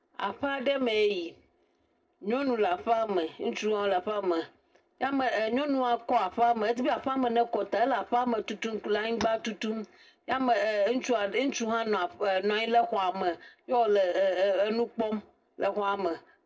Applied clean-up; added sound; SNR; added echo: neural separator model SepFormer DNS4.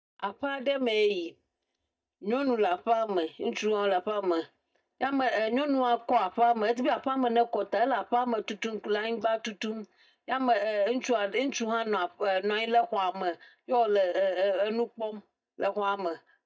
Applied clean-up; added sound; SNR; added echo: neural mask model DeepFilterNet 3.